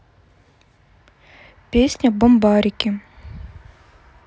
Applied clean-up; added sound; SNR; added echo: none; none; none; none.